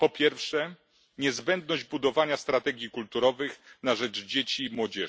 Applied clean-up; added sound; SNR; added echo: none; none; none; none.